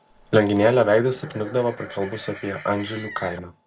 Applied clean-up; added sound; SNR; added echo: none; Livestock, farm animals, working animals; 18 dB; none.